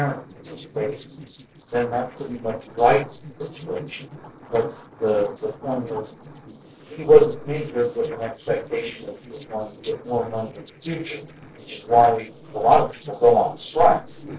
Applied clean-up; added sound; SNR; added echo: neural separator model SepFormer DNS4.